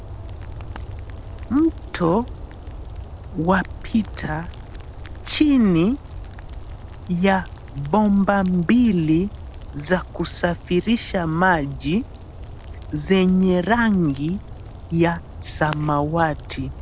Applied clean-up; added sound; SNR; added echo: none; Rain; 13 dB; none.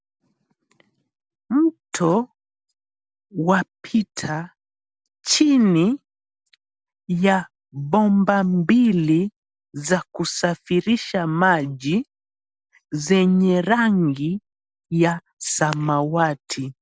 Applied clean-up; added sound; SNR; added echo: none; none; none; none.